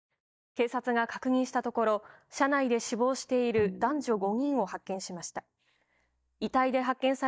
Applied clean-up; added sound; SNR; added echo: neural mask model DeepFilterNet 3.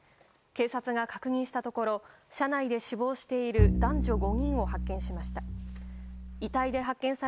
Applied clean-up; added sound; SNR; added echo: none; Bowed string instrument; -2 dB; none.